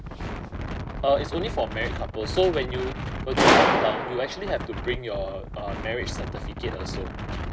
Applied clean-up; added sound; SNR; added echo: none; Gunshot, gunfire + Wind; -2 dB; none.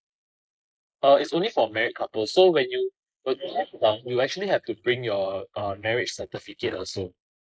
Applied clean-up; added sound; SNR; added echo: neural mask model Resemble Enhance denoiser.